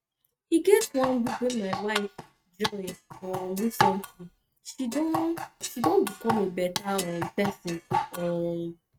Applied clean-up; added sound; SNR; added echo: neural mask model RNNoise.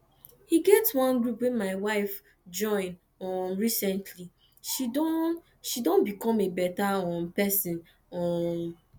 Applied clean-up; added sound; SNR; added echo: none; none; none; none.